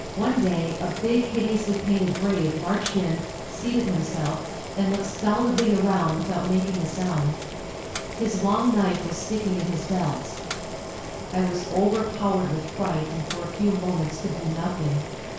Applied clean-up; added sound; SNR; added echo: none; Boiling; 8 dB; reverberation time 0.6 s.